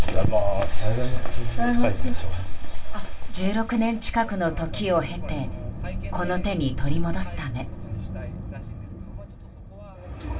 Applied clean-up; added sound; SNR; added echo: none; none; none; reverberation time 0.2 s.